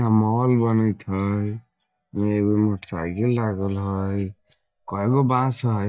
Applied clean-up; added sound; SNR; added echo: neural mask model DeepFilterNet 3.